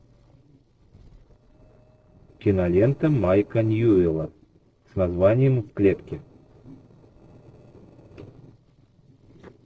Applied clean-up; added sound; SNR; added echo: neural separator model SepFormer DNS4.